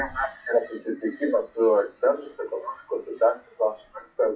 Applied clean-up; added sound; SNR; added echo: classical method WPE with log-MMSE.